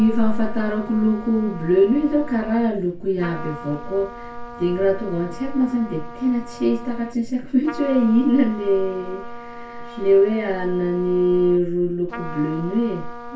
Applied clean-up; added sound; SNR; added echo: none; Trumpet; 16 dB; reverberation time 0.3 s.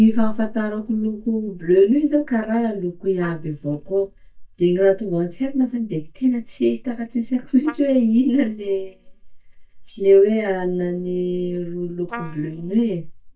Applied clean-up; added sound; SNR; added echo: neural mask model DeepFilterNet 3.